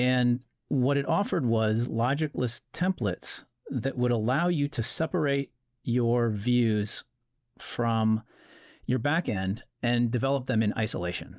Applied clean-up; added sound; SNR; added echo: none; none; none; none.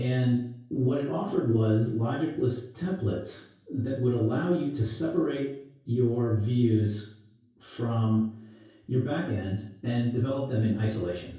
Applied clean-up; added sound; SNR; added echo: none; none; none; reverberation time 0.6 s.